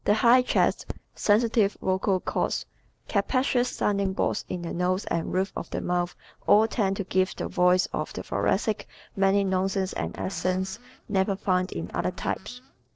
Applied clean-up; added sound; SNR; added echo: neural separator model SepFormer DNS4.